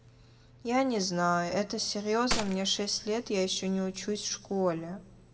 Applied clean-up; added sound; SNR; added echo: none; Gunshot, gunfire; 9 dB; reverberation time 0.6 s.